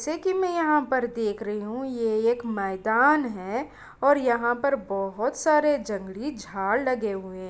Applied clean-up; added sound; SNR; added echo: none; none; none; none.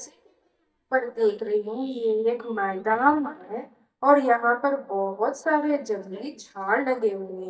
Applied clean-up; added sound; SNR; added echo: neural mask model DeepFilterNet 3.